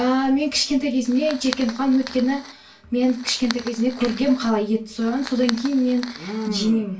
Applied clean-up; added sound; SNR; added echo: none; Fire; 15 dB; reverberation time 0.3 s.